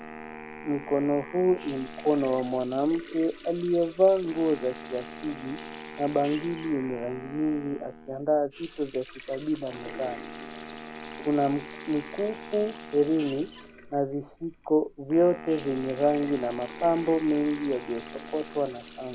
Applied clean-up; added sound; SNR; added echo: none; Wind instrument, woodwind instrument + Water tap, faucet; 14 dB; none.